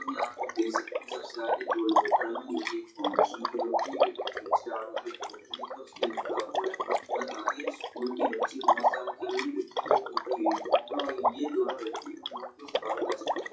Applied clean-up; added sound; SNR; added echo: classical method WPE with log-MMSE.